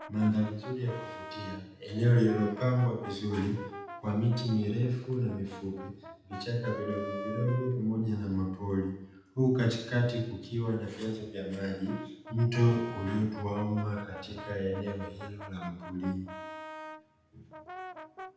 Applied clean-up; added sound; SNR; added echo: none; Brass instrument; 14 dB; reverberation time 0.8 s.